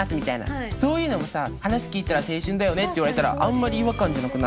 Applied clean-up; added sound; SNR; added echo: none; none; none; none.